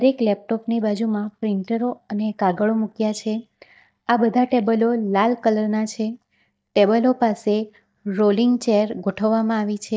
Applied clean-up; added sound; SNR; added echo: neural mask model DeepFilterNet 3.